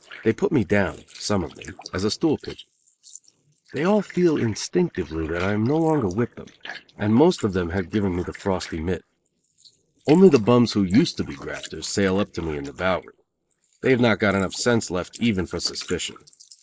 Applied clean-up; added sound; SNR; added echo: neural mask model Resemble Enhance denoiser.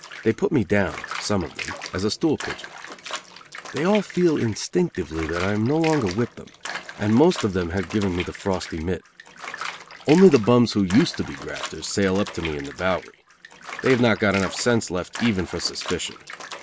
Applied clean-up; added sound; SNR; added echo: none; Bathtub (filling or washing) / Water; 13 dB; none.